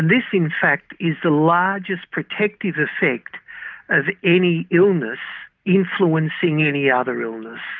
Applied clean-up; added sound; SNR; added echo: none; none; none; none.